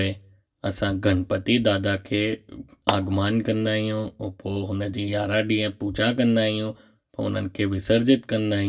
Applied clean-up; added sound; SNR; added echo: none; Clapping; 8 dB; reverberation time 0.1 s.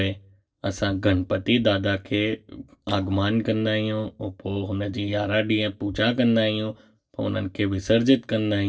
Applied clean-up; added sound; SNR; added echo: neural separator model SepFormer DNS4.